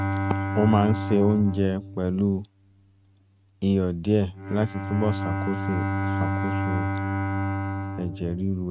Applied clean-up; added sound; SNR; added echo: neural mask model RNNoise.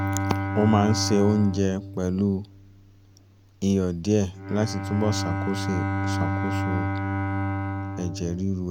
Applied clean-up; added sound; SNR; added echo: none; Bowed string instrument; 3 dB; none.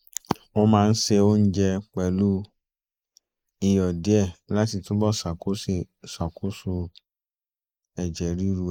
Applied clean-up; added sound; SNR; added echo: neural mask model Resemble Enhance denoiser.